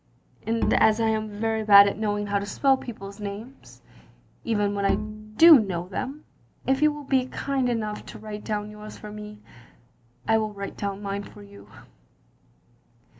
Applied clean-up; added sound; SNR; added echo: none; Bowed string instrument; 6 dB; none.